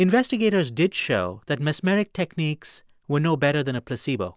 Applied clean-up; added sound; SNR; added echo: none; none; none; none.